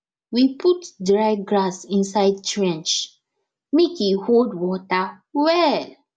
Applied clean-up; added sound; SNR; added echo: none; none; none; none.